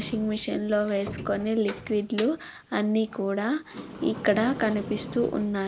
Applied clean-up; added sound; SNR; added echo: none; Snare drum + Sliding door; 13 dB; none.